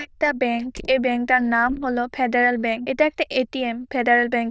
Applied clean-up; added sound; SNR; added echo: neural diffusion model UNIVERSE++.